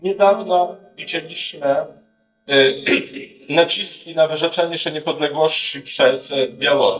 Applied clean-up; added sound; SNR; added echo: neural mask model DeepFilterNet 3.